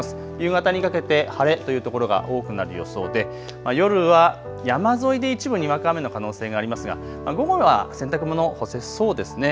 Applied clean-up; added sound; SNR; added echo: none; none; none; none.